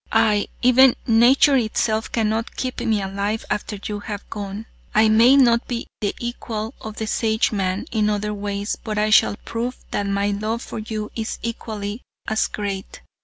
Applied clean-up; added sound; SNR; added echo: none; none; none; none.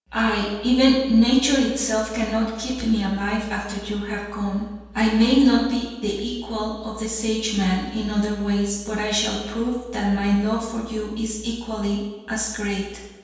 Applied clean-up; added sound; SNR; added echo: none; none; none; reverberation time 1.2 s.